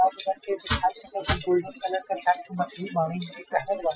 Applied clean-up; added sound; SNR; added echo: classical method Wiener filter.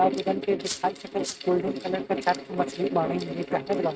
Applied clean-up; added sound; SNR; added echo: neural mask model RNNoise.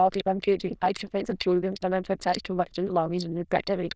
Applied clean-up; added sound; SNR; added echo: neural diffusion model UNIVERSE++.